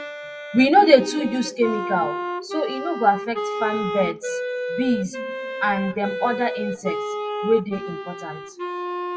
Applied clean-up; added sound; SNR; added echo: classical method WPE with log-MMSE.